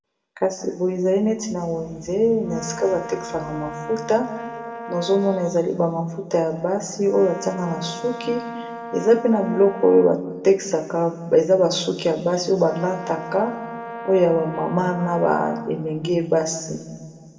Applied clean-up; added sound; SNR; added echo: none; Brass instrument; 13 dB; reverberation time 1.6 s.